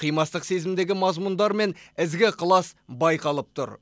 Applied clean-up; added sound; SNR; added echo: none; none; none; none.